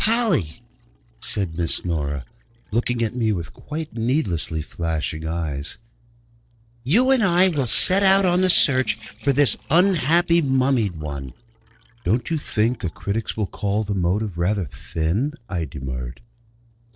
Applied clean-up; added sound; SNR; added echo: neural separator model SepFormer DNS4.